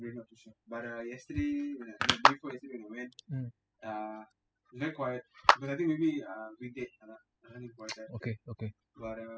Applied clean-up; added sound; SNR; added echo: classical method spectral subtraction.